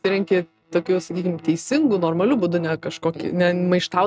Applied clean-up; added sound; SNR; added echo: neural mask model RNNoise.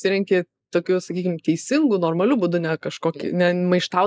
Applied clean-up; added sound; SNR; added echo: neural mask model Resemble Enhance denoiser.